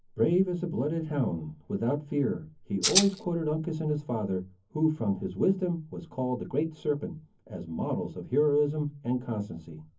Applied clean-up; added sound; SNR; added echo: none; Rattle (instrument); -3 dB; reverberation time 0.3 s.